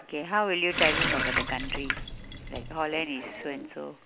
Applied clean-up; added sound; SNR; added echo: none; Water tap, faucet; -1 dB; none.